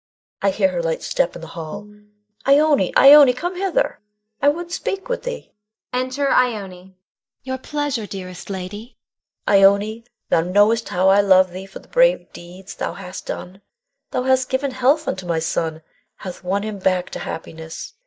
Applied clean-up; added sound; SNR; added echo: neural mask model DeepFilterNet 3.